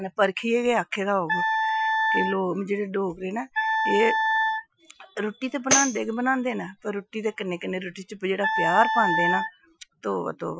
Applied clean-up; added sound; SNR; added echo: classical method Wiener filter.